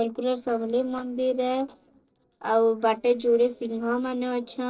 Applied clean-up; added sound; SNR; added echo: neural separator model SepFormer DNS4.